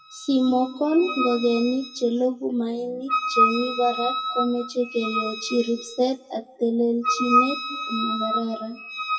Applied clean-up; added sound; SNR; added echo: classical method WPE with log-MMSE.